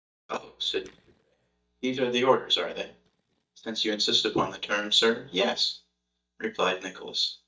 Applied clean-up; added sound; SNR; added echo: neural mask model DeepFilterNet 3.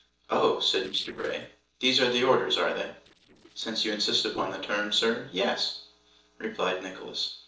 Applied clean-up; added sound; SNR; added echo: neural separator model SepFormer DNS4.